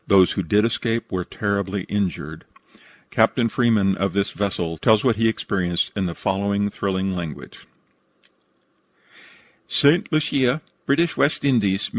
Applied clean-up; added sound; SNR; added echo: none; none; none; none.